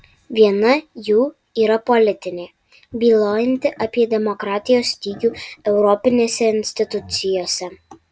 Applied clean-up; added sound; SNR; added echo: none; none; none; none.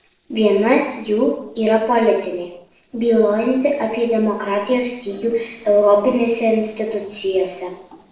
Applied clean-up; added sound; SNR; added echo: neural separator model SepFormer DNS4.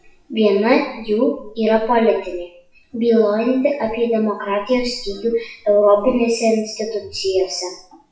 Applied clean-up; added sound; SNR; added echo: classical method WPE with log-MMSE.